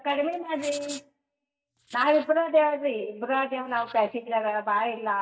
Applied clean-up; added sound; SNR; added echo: neural mask model DeepFilterNet 3.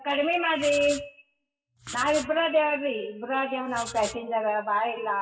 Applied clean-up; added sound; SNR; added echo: classical method WPE with log-MMSE.